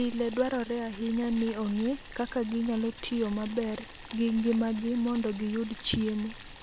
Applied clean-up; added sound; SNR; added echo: none; Boiling; 15 dB; none.